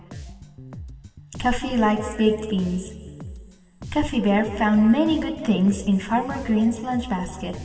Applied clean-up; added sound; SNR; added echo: none; Bass guitar; 16 dB; reverberation time 2.2 s.